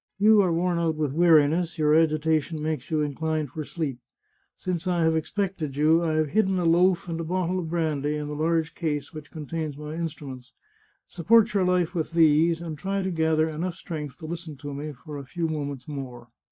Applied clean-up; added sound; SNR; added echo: neural mask model DeepFilterNet 3.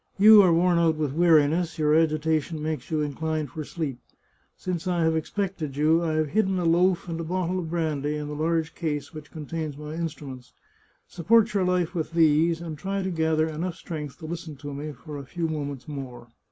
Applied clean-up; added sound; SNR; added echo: none; none; none; none.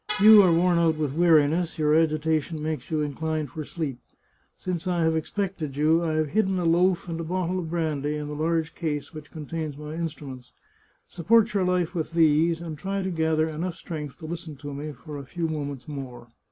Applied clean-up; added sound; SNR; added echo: none; Vehicle horn, car horn, honking; 15 dB; none.